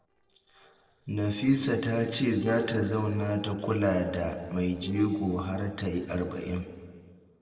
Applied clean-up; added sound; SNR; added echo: neural separator model SepFormer DNS4.